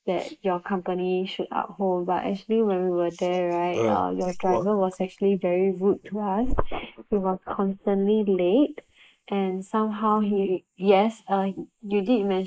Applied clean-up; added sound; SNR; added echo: neural mask model Resemble Enhance denoiser.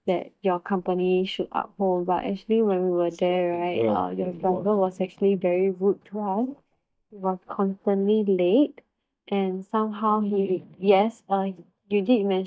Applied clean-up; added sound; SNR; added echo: neural mask model DeepFilterNet 3.